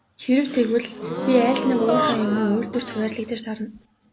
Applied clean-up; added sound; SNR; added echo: none; Gasp; 5 dB; none.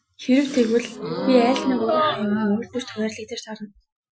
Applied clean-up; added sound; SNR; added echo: classical method Wiener filter.